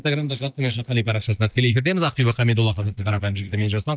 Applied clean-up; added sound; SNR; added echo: neural mask model DeepFilterNet 3.